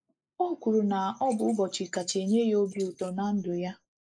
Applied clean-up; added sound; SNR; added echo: neural mask model Resemble Enhance denoiser.